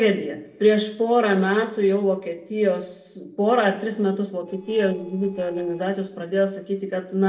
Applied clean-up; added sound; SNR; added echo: neural separator model SepFormer DNS4.